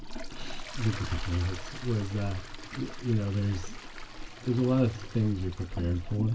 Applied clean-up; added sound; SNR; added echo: none; Toilet flush; 13 dB; reverberation time 0.2 s.